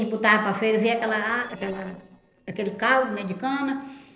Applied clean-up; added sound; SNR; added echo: neural separator model SepFormer DNS4.